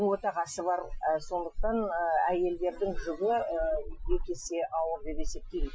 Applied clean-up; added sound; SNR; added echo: classical method Wiener filter.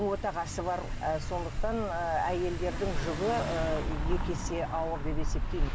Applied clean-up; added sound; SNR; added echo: none; Engine / Car; 1 dB; none.